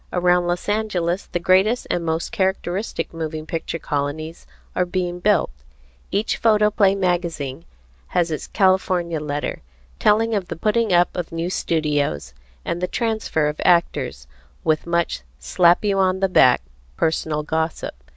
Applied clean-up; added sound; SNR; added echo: none; none; none; none.